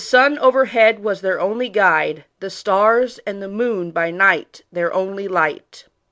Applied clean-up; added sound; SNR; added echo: none; none; none; none.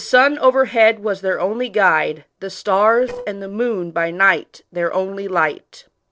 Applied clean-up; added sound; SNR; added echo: neural separator model SepFormer DNS4.